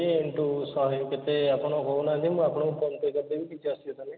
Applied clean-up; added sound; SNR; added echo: none; none; none; none.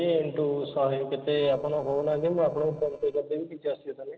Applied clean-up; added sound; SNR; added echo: neural separator model SepFormer DNS4.